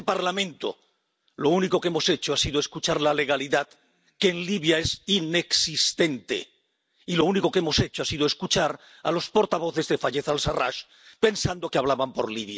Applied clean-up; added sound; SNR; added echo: none; none; none; none.